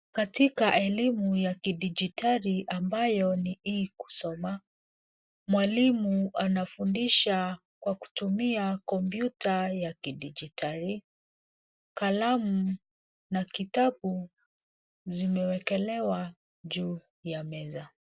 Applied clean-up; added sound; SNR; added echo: none; none; none; none.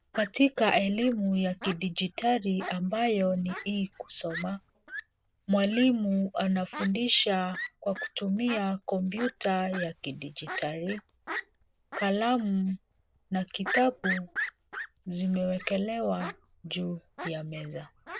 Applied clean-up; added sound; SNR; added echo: none; Fowl; 12 dB; none.